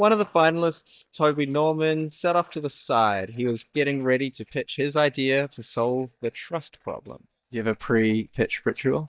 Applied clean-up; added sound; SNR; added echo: neural mask model DeepFilterNet 3.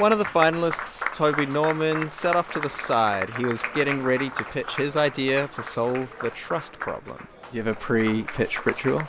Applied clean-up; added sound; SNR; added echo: none; Applause; 9 dB; none.